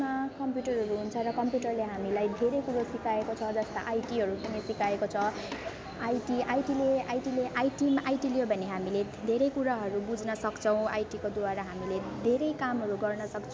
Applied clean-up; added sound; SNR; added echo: none; none; none; none.